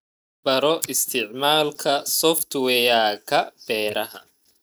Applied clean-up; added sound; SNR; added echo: neural mask model DeepFilterNet 3.